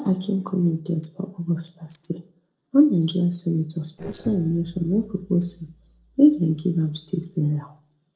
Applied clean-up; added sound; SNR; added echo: neural separator model SepFormer DNS4.